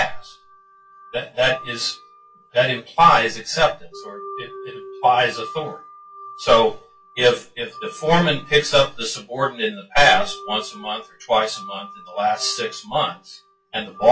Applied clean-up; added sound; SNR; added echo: classical method WPE with log-MMSE.